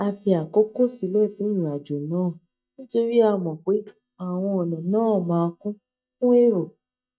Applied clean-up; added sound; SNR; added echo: neural mask model DeepFilterNet 3.